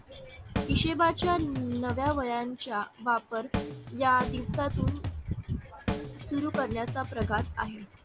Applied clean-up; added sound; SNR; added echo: none; Drum kit; 5 dB; none.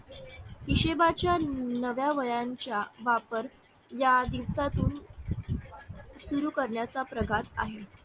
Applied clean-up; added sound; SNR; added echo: none; none; none; none.